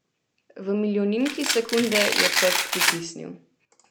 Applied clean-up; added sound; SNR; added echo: none; Domestic sounds, home sounds; -2 dB; none.